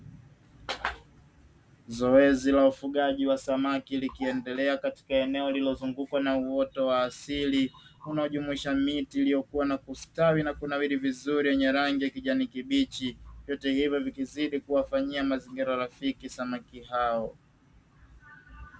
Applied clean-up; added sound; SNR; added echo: none; none; none; none.